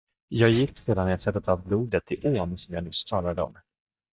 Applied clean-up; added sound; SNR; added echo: neural mask model DeepFilterNet 3.